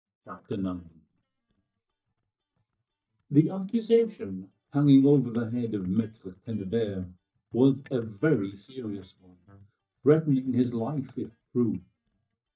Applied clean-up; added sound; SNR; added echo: neural mask model DeepFilterNet 3.